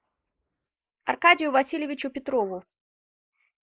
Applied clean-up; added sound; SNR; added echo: neural mask model Resemble Enhance denoiser.